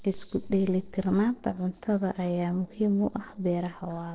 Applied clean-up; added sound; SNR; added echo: neural separator model SepFormer DNS4.